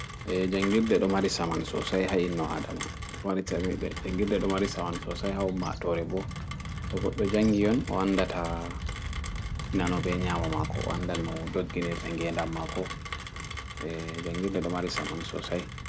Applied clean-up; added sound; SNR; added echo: none; Rain; 6 dB; none.